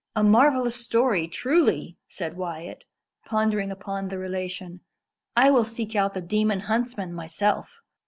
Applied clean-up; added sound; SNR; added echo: none; none; none; none.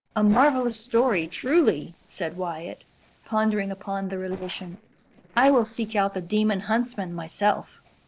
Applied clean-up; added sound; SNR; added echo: neural separator model SepFormer DNS4.